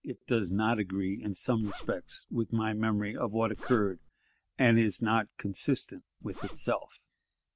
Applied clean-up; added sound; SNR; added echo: none; Zipper (clothing); 12 dB; none.